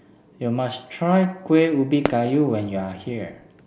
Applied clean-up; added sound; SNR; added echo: none; Fireworks; 11 dB; none.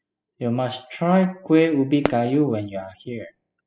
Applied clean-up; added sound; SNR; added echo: classical method spectral subtraction.